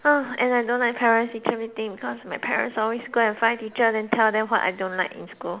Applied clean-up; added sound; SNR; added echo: none; none; none; none.